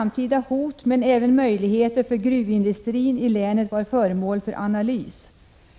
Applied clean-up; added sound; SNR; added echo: none; none; none; none.